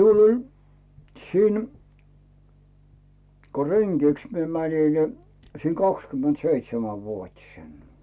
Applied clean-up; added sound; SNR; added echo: none; none; none; none.